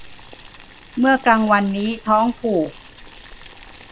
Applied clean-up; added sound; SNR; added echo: none; Boiling; 19 dB; none.